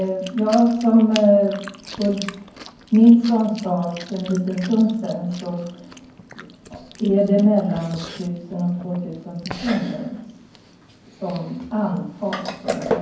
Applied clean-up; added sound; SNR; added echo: none; Chewing, mastication; 15 dB; reverberation time 0.9 s.